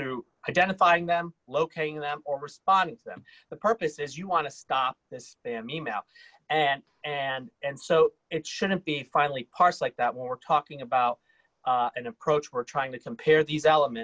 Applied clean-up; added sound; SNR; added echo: none; none; none; none.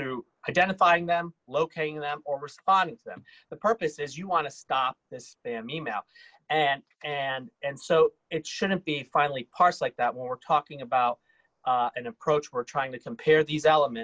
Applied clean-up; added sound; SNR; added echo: neural mask model Resemble Enhance denoiser.